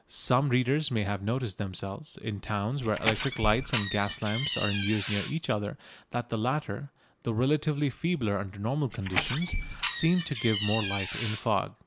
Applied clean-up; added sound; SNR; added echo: none; Door; 4 dB; none.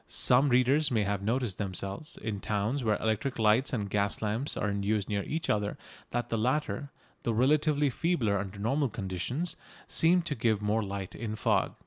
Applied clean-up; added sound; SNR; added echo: none; none; none; none.